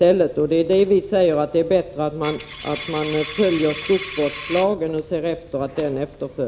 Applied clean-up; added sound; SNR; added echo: none; Coin (dropping); 12 dB; none.